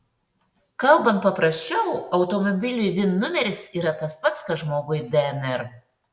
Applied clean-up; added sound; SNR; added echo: none; none; none; none.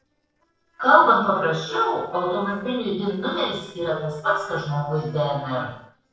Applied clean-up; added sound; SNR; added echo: neural separator model SepFormer DNS4.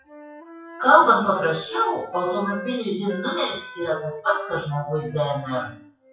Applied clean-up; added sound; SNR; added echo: classical method WPE with log-MMSE.